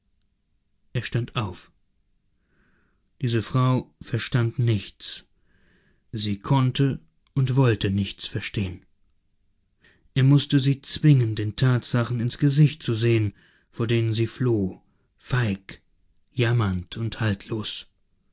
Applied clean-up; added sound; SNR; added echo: none; none; none; none.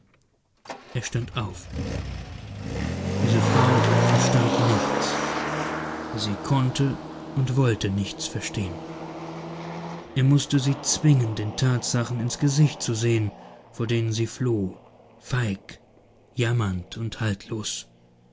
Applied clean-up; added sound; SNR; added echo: none; Motor vehicle (road); 3 dB; none.